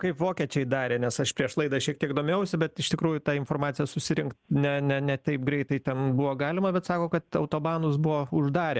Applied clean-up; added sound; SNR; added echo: none; none; none; none.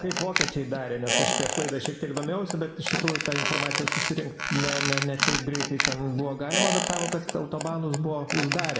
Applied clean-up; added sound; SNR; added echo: none; Squeak; 0 dB; reverberation time 1.0 s.